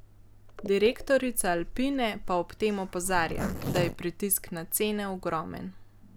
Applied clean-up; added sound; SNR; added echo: none; Zipper (clothing); 9 dB; none.